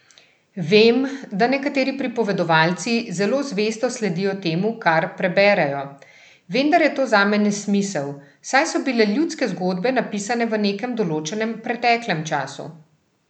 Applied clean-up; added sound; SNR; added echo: none; none; none; none.